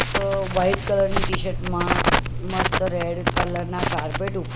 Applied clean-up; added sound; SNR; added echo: none; Crackle; -2 dB; none.